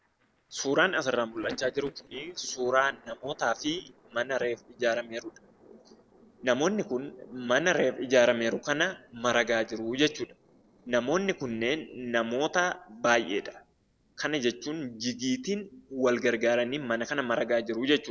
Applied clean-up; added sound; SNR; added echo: neural separator model SepFormer DNS4.